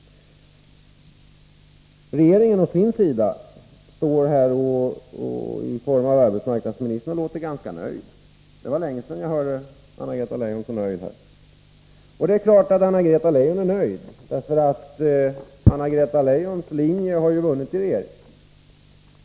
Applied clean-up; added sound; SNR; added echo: none; none; none; none.